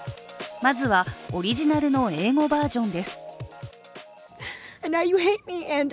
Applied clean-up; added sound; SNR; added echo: none; none; none; none.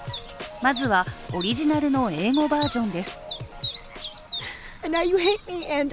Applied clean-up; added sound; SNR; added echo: none; Chirp, tweet; 12 dB; none.